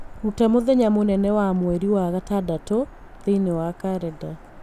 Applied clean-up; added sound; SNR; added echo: none; Bird vocalization, bird call, bird song; 18 dB; none.